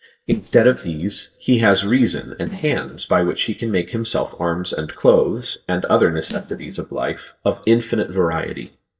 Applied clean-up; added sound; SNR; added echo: neural mask model DeepFilterNet 3.